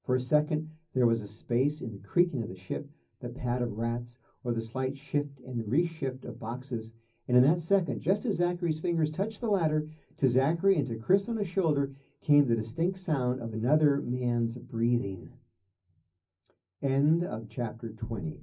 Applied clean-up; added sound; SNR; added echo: none; none; none; reverberation time 0.4 s.